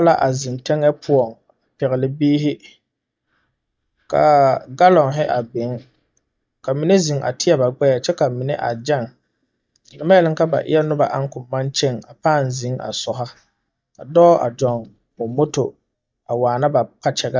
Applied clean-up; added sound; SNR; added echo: neural mask model DeepFilterNet 3.